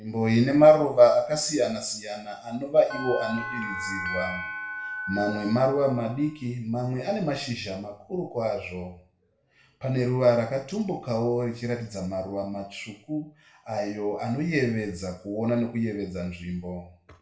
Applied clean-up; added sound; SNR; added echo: none; Bell; 8 dB; reverberation time 0.4 s.